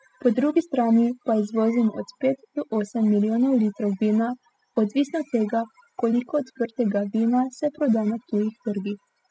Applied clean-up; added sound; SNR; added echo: classical method spectral subtraction.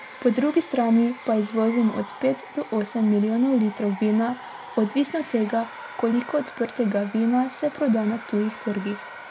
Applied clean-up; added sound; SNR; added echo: none; Domestic sounds, home sounds; 16 dB; none.